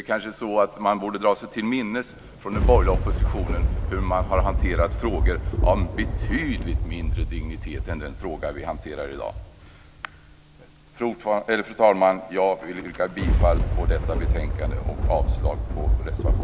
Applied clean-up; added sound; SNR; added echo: none; Thunder; -1 dB; none.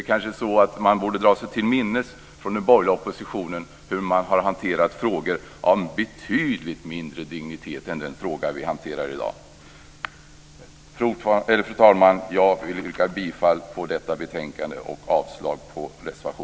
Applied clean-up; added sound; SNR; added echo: none; none; none; none.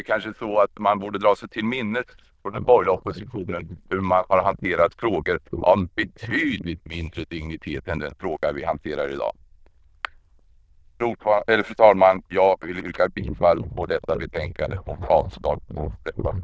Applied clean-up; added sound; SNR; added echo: neural diffusion model UNIVERSE++.